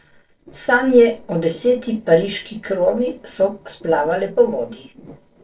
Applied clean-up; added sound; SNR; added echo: neural separator model SepFormer DNS4.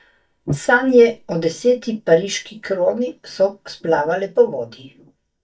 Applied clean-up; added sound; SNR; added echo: neural mask model DeepFilterNet 3.